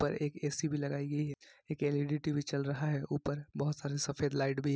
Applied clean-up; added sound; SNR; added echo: none; none; none; none.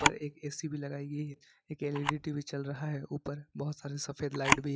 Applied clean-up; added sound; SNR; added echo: classical method log-MMSE.